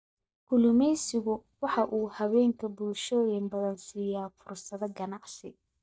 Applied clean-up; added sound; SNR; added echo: neural mask model DeepFilterNet 3.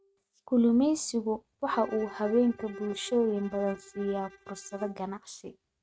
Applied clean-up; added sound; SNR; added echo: neural mask model RNNoise.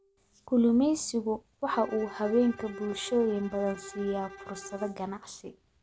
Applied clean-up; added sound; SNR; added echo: none; Bowed string instrument; 17 dB; none.